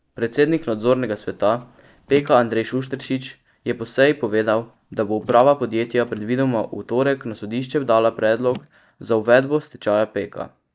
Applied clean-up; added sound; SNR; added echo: neural mask model DeepFilterNet 3.